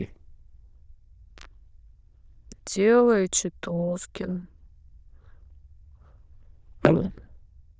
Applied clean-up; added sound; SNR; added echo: neural diffusion model UNIVERSE++.